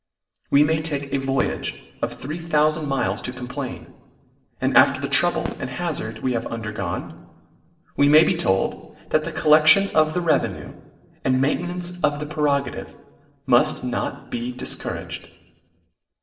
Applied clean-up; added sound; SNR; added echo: neural separator model SepFormer DNS4.